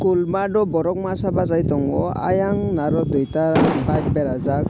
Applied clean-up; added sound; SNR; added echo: none; Explosion; 0 dB; none.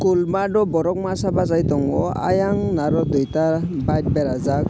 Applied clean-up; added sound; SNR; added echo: none; none; none; none.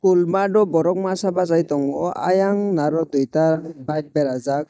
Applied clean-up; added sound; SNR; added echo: neural mask model DeepFilterNet 3.